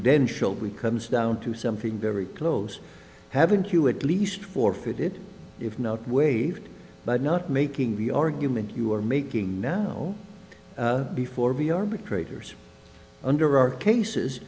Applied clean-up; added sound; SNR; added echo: none; none; none; none.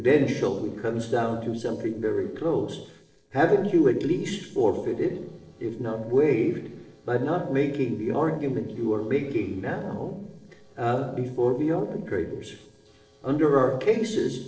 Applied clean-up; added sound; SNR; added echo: neural separator model SepFormer DNS4.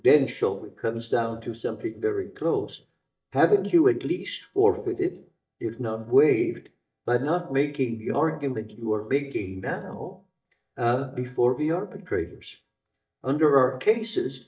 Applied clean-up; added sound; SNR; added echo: neural mask model DeepFilterNet 3.